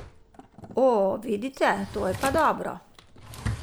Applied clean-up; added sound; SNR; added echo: none; Drawer open or close; 12 dB; none.